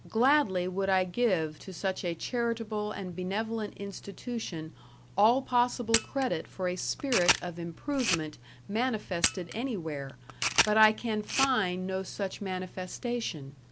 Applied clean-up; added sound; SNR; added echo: none; Camera; 4 dB; none.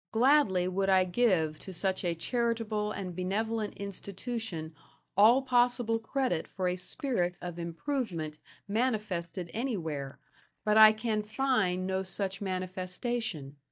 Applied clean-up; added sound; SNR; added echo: neural mask model DeepFilterNet 3.